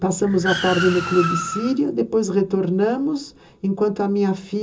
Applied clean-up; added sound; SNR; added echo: none; Car; 7 dB; reverberation time 0.2 s.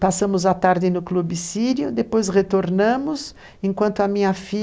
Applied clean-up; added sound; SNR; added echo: none; none; none; none.